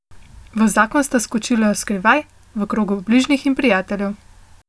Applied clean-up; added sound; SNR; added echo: none; none; none; none.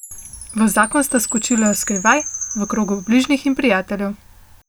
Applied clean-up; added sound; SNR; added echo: none; Chime; 11 dB; none.